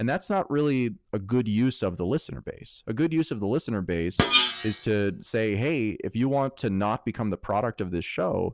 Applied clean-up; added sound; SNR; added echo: none; Screech; 1 dB; none.